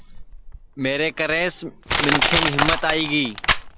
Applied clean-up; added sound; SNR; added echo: none; Crushing; 0 dB; none.